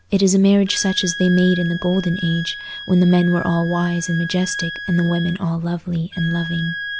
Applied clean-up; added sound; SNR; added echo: none; Wind instrument, woodwind instrument; 12 dB; none.